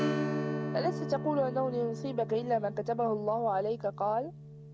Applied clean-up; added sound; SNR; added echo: none; Strum; 5 dB; none.